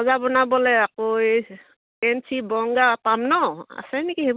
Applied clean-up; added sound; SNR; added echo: none; none; none; none.